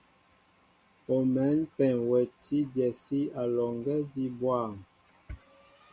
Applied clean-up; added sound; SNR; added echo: none; none; none; none.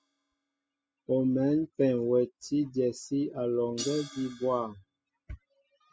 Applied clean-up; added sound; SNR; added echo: classical method spectral subtraction.